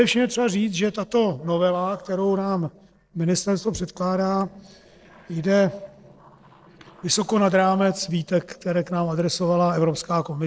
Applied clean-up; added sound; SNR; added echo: neural separator model SepFormer DNS4.